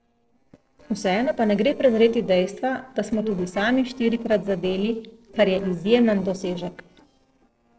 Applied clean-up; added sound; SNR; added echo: neural separator model SepFormer DNS4.